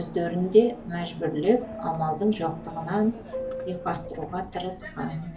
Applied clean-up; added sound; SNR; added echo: none; Subway, metro, underground; 12 dB; reverberation time 0.3 s.